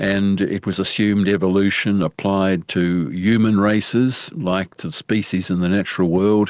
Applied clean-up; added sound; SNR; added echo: none; none; none; none.